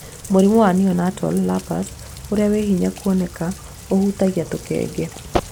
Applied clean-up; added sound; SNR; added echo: none; Rain; 17 dB; none.